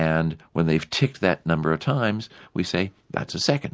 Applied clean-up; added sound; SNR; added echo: none; none; none; none.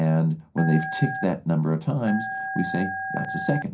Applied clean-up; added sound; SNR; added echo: none; Telephone; 8 dB; reverberation time 0.3 s.